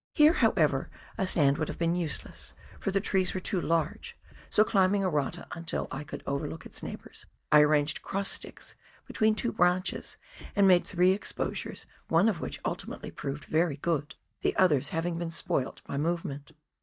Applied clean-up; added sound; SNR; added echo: neural mask model DeepFilterNet 3.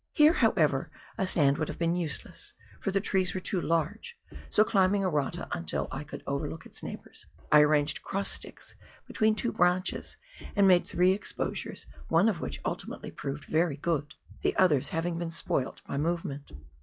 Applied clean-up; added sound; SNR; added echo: classical method log-MMSE.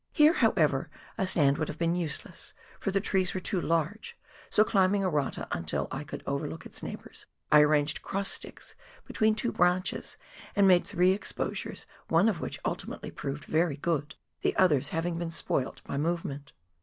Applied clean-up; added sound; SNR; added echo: none; none; none; none.